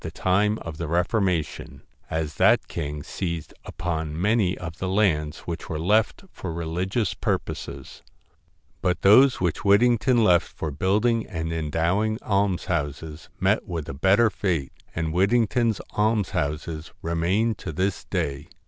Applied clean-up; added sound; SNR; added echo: none; none; none; none.